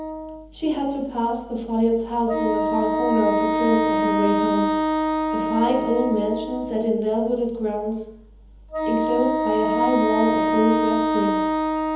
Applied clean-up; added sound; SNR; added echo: none; Wind instrument, woodwind instrument; 0 dB; reverberation time 1.3 s.